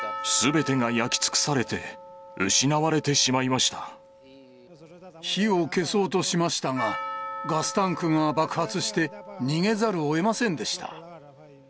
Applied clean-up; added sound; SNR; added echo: none; Percussion; 14 dB; none.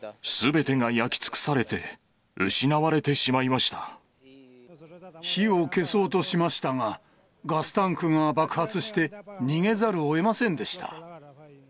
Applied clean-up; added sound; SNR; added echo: none; none; none; none.